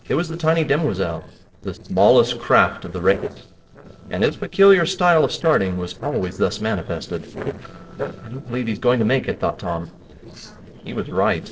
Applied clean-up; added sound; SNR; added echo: neural separator model SepFormer DNS4.